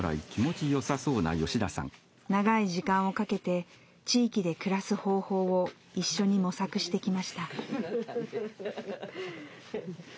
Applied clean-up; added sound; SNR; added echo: none; none; none; none.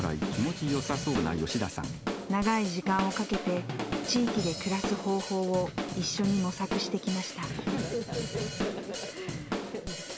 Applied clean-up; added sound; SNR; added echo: none; Drum / Drum kit; 4 dB; none.